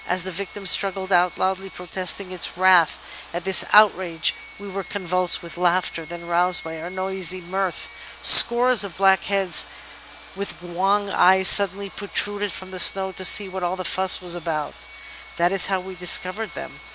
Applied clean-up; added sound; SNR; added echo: none; Sawing; 18 dB; none.